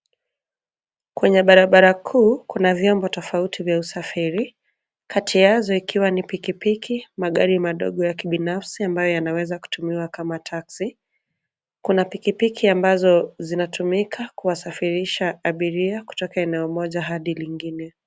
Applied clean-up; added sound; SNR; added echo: none; none; none; none.